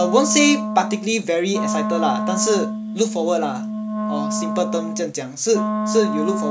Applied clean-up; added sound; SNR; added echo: none; Wind instrument, woodwind instrument; 3 dB; none.